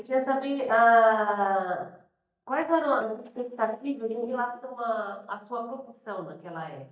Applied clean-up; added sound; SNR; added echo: neural mask model DeepFilterNet 3.